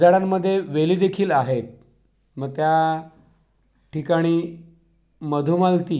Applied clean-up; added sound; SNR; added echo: none; none; none; none.